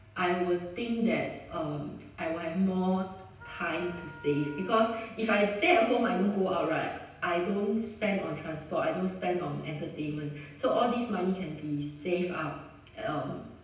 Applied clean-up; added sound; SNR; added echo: none; Wind instrument, woodwind instrument; 17 dB; reverberation time 0.9 s.